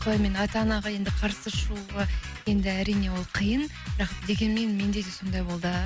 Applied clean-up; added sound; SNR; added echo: none; none; none; none.